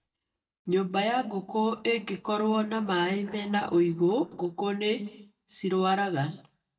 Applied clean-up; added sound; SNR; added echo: neural mask model DeepFilterNet 3.